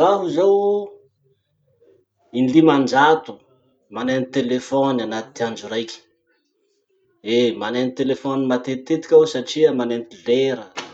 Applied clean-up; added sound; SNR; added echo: none; none; none; none.